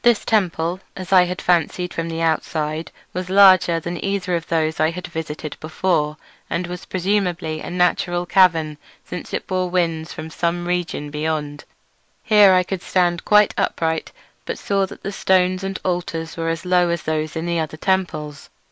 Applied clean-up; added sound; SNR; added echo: none; none; none; none.